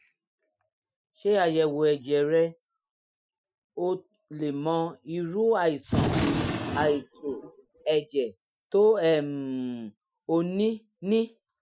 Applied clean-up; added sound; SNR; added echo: classical method Wiener filter.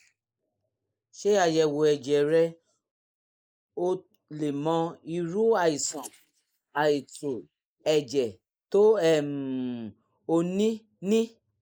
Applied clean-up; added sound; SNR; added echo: neural mask model Resemble Enhance denoiser.